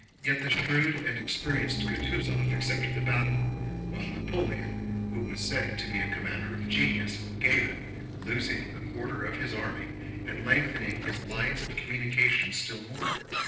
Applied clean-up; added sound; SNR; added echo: neural separator model SepFormer DNS4.